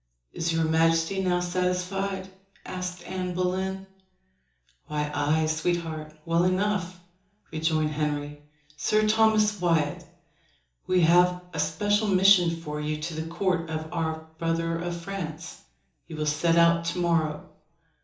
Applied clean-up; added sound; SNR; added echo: none; none; none; reverberation time 0.7 s.